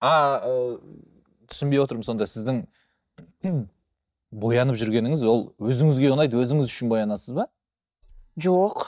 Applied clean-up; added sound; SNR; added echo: neural mask model DeepFilterNet 3.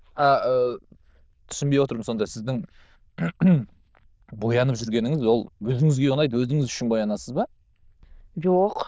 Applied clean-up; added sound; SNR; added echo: neural diffusion model UNIVERSE++.